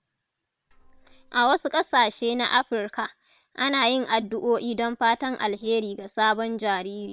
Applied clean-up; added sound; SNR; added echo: neural separator model SepFormer WHAM!.